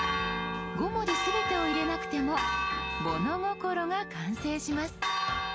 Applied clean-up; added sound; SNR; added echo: none; Church bell; 0 dB; none.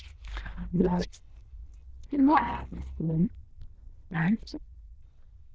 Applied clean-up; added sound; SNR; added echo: neural diffusion model UNIVERSE++.